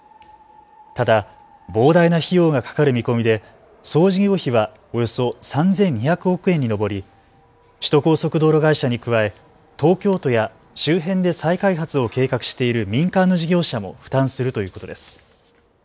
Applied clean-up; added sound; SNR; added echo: none; none; none; none.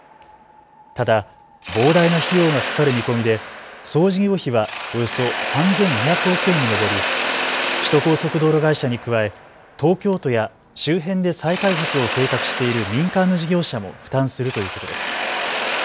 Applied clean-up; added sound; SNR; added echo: none; Mechanisms; 5 dB; none.